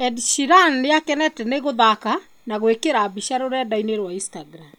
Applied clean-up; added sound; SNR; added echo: none; none; none; none.